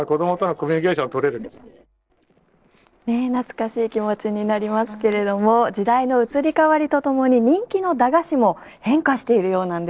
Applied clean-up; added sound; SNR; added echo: neural separator model SepFormer DNS4.